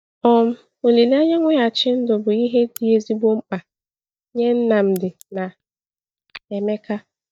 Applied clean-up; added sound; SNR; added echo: neural mask model DeepFilterNet 3.